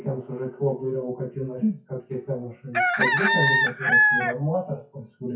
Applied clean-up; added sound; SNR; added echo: classical method WPE with log-MMSE.